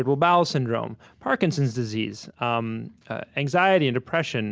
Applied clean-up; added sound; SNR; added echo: none; none; none; none.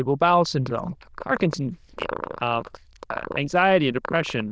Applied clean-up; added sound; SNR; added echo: neural diffusion model UNIVERSE++.